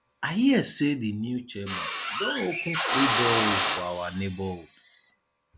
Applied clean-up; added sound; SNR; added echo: none; Drill; -2 dB; none.